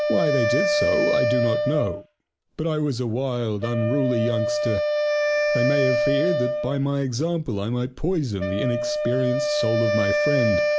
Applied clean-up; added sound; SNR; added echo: none; Wind instrument, woodwind instrument; -1 dB; none.